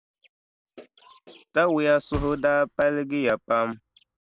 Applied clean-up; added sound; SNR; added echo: none; Thump, thud; 15 dB; none.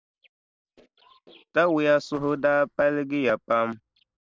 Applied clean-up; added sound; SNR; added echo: neural separator model SepFormer DNS4.